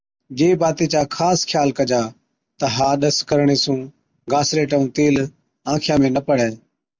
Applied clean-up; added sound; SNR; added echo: none; none; none; none.